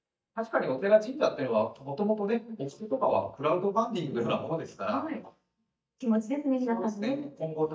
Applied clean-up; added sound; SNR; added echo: neural mask model DeepFilterNet 3.